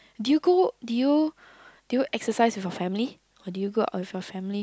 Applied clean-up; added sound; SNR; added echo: none; none; none; none.